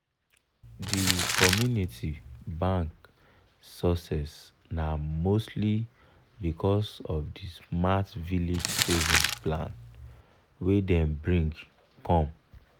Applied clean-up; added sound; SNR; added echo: none; Crumpling, crinkling; 1 dB; none.